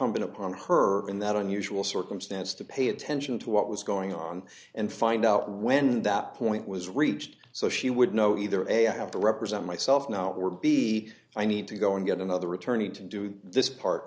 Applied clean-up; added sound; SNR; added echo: none; none; none; none.